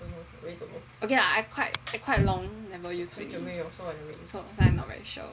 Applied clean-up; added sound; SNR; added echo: none; Finger snapping; 16 dB; none.